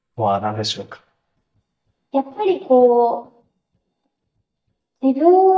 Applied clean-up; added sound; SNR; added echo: neural mask model DeepFilterNet 3.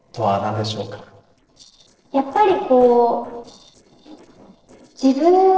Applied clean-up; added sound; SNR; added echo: neural separator model SepFormer DNS4.